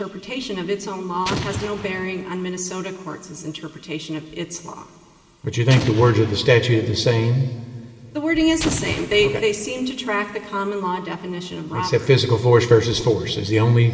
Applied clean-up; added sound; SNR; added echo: none; Explosion; 10 dB; reverberation time 2.5 s.